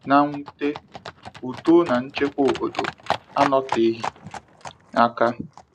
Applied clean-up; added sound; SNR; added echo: none; Livestock, farm animals, working animals; 10 dB; none.